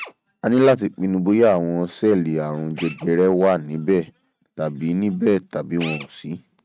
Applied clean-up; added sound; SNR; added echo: neural mask model RNNoise.